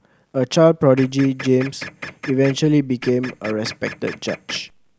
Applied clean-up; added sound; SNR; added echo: neural mask model Resemble Enhance denoiser.